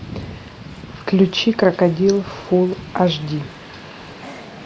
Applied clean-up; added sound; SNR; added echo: none; Train; 17 dB; none.